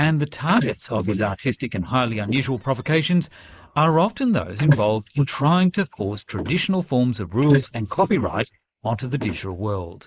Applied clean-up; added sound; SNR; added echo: neural mask model Resemble Enhance denoiser.